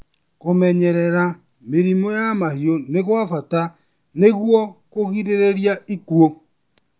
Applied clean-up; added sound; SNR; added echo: none; none; none; none.